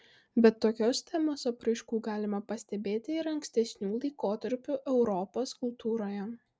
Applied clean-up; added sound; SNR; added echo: none; none; none; none.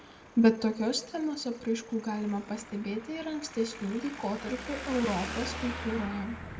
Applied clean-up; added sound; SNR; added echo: none; Traffic noise, roadway noise; 11 dB; reverberation time 0.7 s.